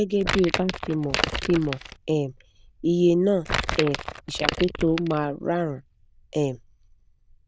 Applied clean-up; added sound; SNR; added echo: neural diffusion model UNIVERSE++.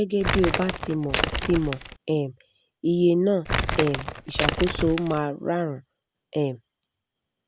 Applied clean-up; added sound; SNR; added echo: none; Crumpling, crinkling; 1 dB; none.